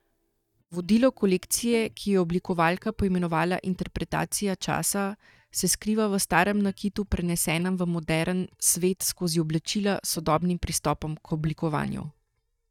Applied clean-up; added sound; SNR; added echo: neural mask model DeepFilterNet 3.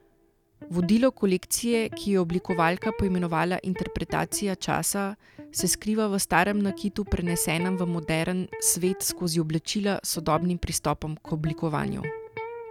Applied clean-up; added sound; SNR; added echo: none; Electric guitar; 15 dB; none.